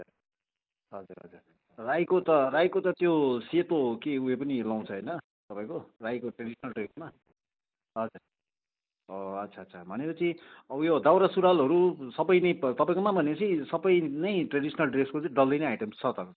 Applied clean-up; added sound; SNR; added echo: neural mask model Resemble Enhance denoiser.